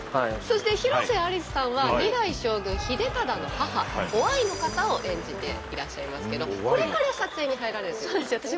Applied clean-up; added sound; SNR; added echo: none; Applause / Cheering; 12 dB; none.